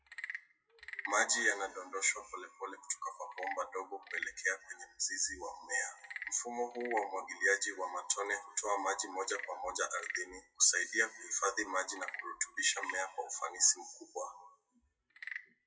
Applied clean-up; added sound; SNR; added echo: classical method WPE with log-MMSE.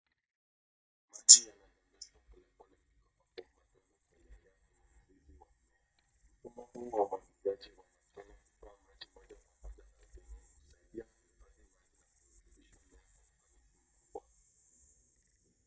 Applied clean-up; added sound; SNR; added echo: neural mask model DeepFilterNet 3.